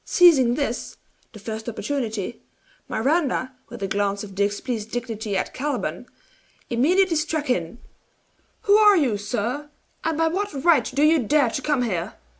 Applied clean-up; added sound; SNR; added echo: none; none; none; none.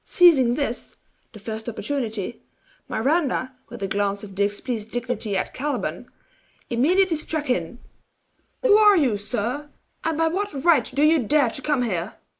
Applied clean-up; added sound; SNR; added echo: neural mask model Resemble Enhance denoiser.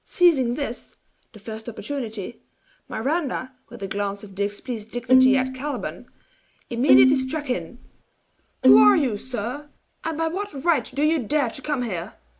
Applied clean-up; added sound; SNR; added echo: none; Bowed string instrument; -4 dB; none.